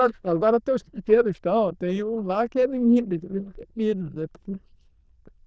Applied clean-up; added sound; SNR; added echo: neural diffusion model UNIVERSE++.